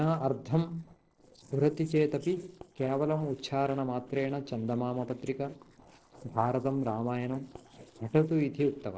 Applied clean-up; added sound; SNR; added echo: neural separator model SepFormer DNS4.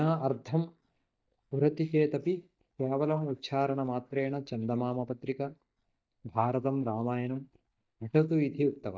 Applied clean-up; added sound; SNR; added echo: neural mask model DeepFilterNet 3.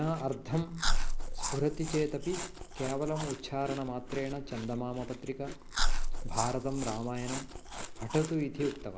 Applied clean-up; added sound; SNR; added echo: none; Chewing, mastication; -2 dB; none.